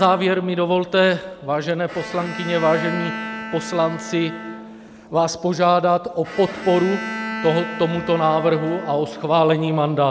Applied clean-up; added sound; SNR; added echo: none; Bowed string instrument; 12 dB; none.